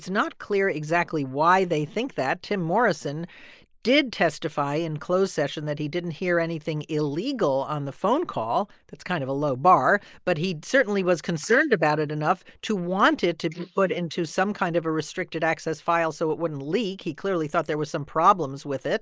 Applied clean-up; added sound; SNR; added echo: neural mask model Resemble Enhance denoiser.